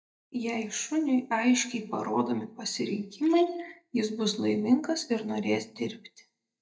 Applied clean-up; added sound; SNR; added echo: neural mask model DeepFilterNet 3.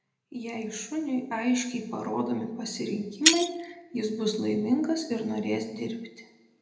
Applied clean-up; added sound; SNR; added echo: none; Shatter; 0 dB; reverberation time 0.8 s.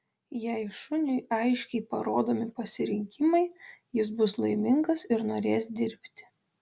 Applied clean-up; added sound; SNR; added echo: none; none; none; none.